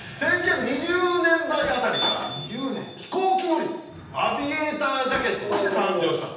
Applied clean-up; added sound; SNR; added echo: none; Drawer open or close; 13 dB; reverberation time 0.9 s.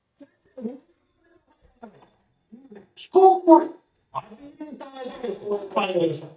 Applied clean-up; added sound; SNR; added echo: neural mask model DeepFilterNet 3.